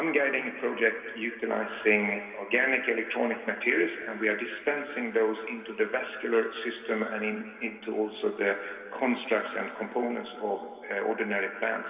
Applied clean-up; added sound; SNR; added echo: none; none; none; reverberation time 2.4 s.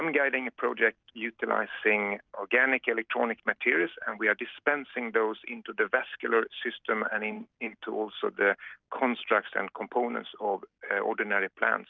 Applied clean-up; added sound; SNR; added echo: none; none; none; none.